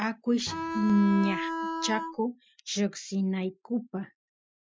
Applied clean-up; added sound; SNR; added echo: classical method Wiener filter.